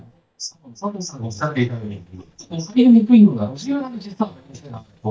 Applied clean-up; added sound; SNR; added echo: neural mask model DeepFilterNet 3.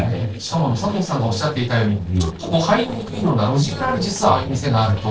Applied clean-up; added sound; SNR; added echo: neural separator model SepFormer DNS4.